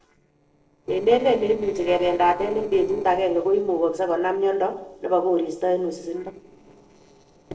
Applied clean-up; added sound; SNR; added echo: neural separator model SepFormer DNS4.